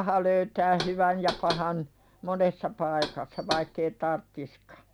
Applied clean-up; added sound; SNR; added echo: none; Knock; 11 dB; none.